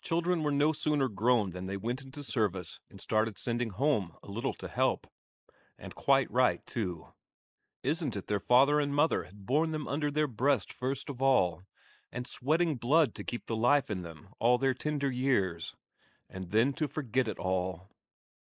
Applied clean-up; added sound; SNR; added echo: neural mask model Resemble Enhance denoiser.